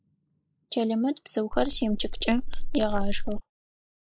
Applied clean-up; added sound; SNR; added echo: neural mask model Resemble Enhance denoiser.